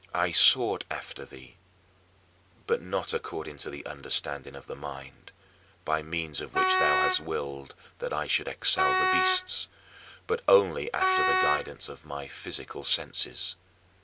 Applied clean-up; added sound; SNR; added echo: none; Wind instrument, woodwind instrument; -3 dB; none.